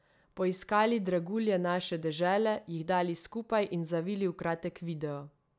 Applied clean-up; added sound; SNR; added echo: none; none; none; none.